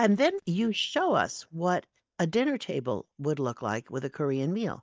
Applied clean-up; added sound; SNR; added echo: neural mask model DeepFilterNet 3.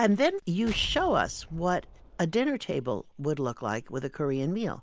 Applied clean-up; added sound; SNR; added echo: none; Explosion; 14 dB; none.